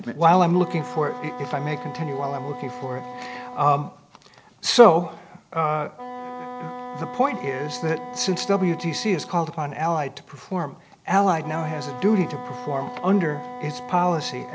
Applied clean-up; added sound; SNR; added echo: none; Wind instrument, woodwind instrument; 13 dB; none.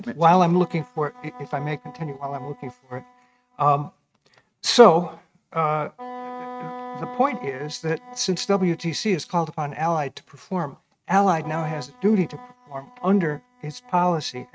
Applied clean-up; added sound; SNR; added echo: neural mask model RNNoise.